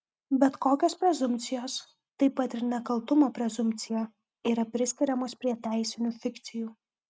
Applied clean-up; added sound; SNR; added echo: none; none; none; none.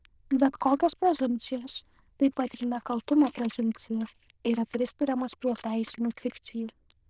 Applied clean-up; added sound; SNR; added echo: neural diffusion model UNIVERSE++.